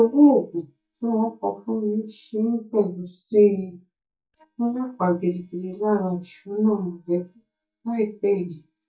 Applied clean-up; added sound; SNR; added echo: neural mask model DeepFilterNet 3.